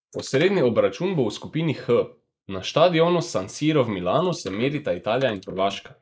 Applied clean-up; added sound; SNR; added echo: neural mask model Resemble Enhance denoiser.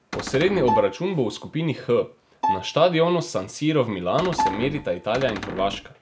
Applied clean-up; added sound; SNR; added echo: none; Bowed string instrument + Cupboard open or close; 7 dB; none.